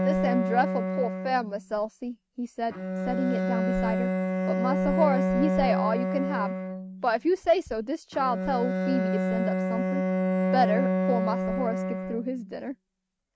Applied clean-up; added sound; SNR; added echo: neural mask model RNNoise.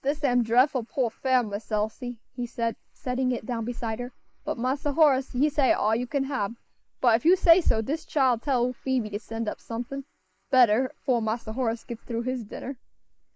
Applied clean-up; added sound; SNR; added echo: neural mask model Resemble Enhance denoiser.